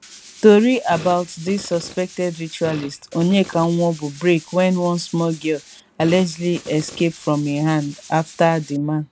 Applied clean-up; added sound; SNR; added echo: none; Fart + Tools; 19 dB; none.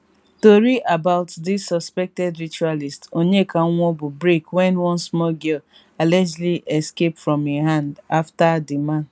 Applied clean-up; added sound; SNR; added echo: none; none; none; none.